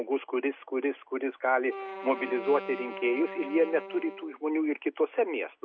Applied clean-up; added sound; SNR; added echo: none; Wind instrument, woodwind instrument; 12 dB; none.